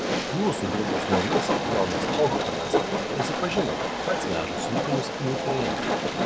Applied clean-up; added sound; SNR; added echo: none; Train; -3 dB; none.